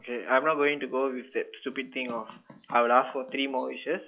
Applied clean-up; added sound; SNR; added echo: classical method log-MMSE.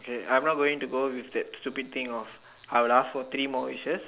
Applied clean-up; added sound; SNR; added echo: none; none; none; none.